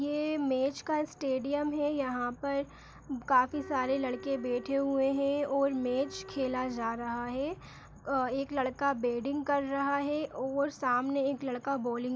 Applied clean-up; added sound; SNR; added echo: none; Wind instrument, woodwind instrument; 17 dB; none.